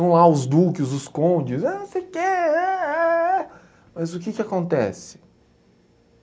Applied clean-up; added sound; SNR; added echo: none; none; none; none.